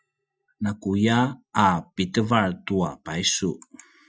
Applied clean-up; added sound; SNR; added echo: classical method Wiener filter.